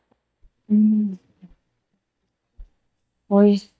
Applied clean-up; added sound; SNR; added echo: neural mask model DeepFilterNet 3.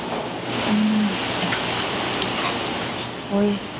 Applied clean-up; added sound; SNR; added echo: none; none; none; none.